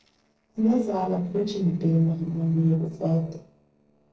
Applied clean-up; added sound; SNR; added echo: neural separator model SepFormer DNS4.